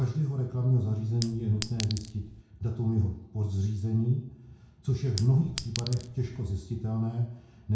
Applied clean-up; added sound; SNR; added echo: none; Chink, clink; 12 dB; reverberation time 0.5 s.